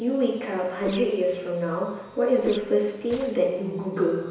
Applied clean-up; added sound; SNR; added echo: none; Whoosh, swoosh, swish; 17 dB; reverberation time 1.0 s.